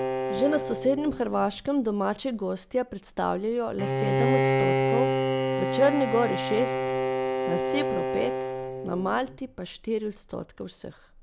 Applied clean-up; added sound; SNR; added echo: none; Bowed string instrument; 0 dB; none.